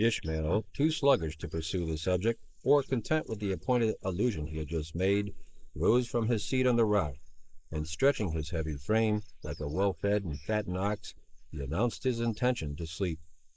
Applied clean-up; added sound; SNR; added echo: neural mask model Resemble Enhance denoiser.